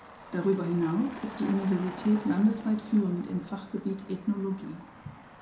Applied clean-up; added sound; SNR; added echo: none; Motor vehicle (road); 16 dB; reverberation time 0.4 s.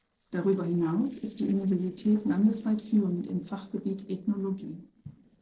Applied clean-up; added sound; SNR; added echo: neural separator model SepFormer DNS4.